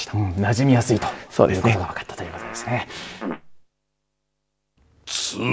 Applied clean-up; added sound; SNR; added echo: none; Fart; 14 dB; none.